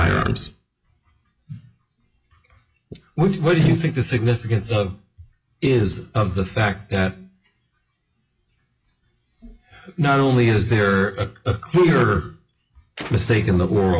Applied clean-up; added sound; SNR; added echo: classical method log-MMSE.